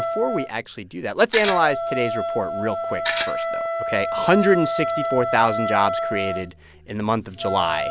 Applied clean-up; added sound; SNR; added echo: none; Wind instrument, woodwind instrument + Tools; 2 dB; none.